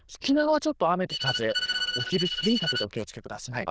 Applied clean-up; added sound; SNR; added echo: neural diffusion model UNIVERSE++.